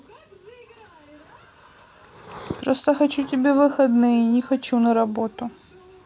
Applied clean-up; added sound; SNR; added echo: none; none; none; none.